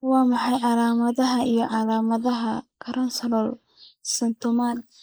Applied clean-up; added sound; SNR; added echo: neural mask model Resemble Enhance denoiser.